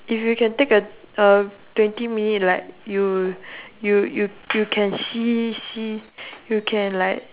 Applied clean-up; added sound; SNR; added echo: none; none; none; none.